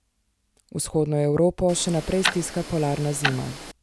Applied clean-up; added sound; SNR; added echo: none; Tick-tock; 6 dB; none.